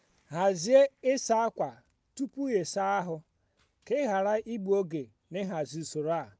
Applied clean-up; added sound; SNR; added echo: none; none; none; none.